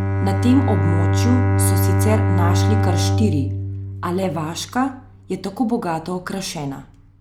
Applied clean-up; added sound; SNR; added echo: none; Bowed string instrument; -3 dB; none.